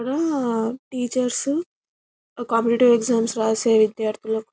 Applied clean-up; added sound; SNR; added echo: none; none; none; none.